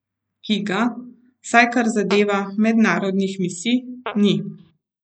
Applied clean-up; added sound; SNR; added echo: neural mask model Resemble Enhance denoiser.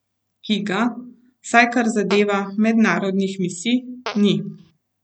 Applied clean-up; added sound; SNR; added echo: none; Fart; 17 dB; none.